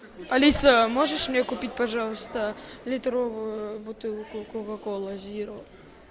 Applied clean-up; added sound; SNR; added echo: none; none; none; none.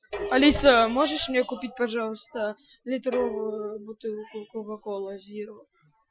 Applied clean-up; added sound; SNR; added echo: classical method Wiener filter.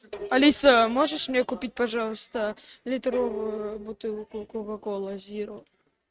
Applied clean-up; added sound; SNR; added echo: neural mask model RNNoise.